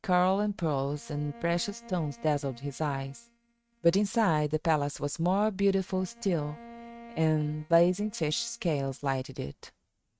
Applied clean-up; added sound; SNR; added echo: neural mask model RNNoise.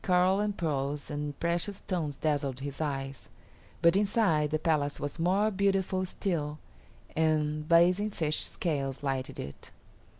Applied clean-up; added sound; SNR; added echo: none; none; none; none.